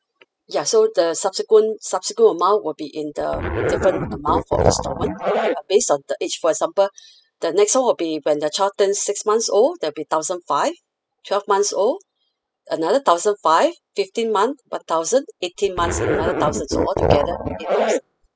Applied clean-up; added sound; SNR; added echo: classical method spectral subtraction.